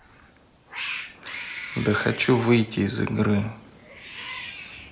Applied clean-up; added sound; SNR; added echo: none; Cat; 12 dB; none.